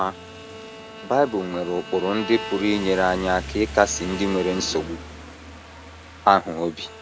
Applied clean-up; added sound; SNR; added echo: none; Rain + Bowed string instrument; 12 dB; none.